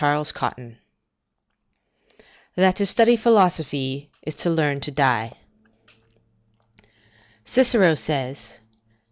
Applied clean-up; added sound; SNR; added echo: none; none; none; none.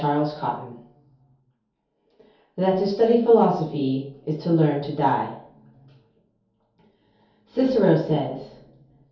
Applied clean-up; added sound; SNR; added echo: none; none; none; reverberation time 0.6 s.